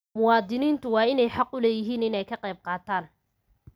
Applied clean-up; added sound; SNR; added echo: none; none; none; none.